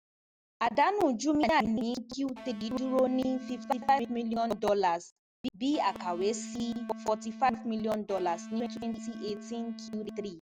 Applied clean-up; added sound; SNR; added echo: none; Electric guitar; 12 dB; none.